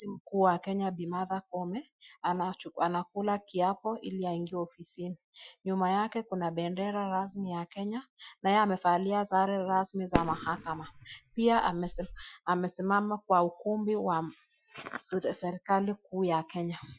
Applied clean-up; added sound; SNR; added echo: classical method Wiener filter.